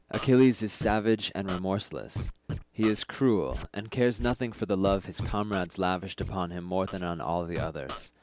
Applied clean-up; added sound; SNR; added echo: none; Scratching (performance technique); 12 dB; none.